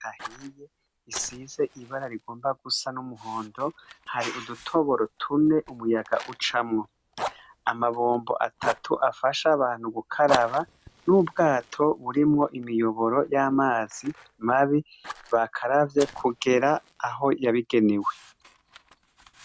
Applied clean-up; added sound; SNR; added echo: none; Fire; 17 dB; none.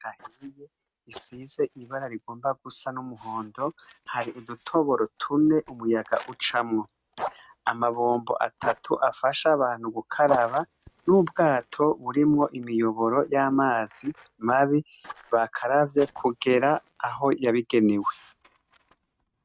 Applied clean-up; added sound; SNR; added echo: neural mask model RNNoise.